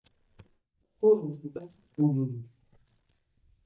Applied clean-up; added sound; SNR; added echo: neural mask model DeepFilterNet 3.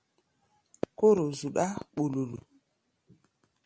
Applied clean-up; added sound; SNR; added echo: none; none; none; none.